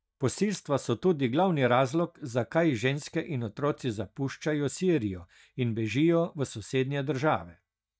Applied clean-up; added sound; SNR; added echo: neural mask model DeepFilterNet 3.